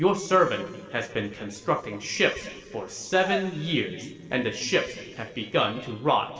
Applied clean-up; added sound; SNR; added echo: neural separator model SepFormer DNS4.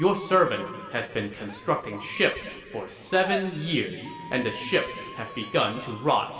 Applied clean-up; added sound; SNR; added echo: none; Squeak; 15 dB; reverberation time 2.3 s.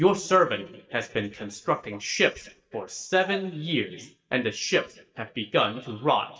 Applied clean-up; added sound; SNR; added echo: neural mask model DeepFilterNet 3.